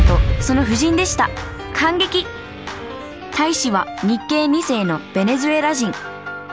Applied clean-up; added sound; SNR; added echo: none; Explosion; 5 dB; none.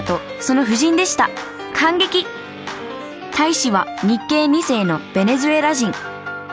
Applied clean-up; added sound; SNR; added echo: none; none; none; none.